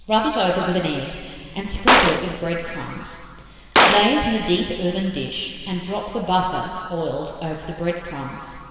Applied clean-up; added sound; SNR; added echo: none; Gunshot, gunfire; -3 dB; reverberation time 2.2 s.